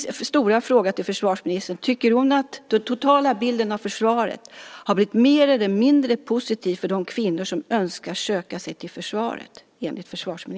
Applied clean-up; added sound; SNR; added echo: none; none; none; none.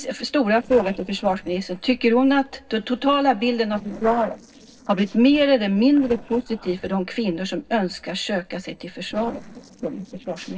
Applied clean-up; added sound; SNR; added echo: neural separator model SepFormer DNS4.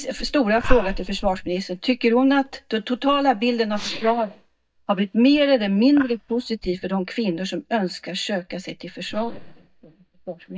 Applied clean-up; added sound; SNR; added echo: neural mask model DeepFilterNet 3.